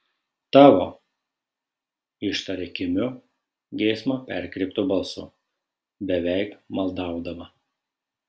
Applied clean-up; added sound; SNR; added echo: none; none; none; none.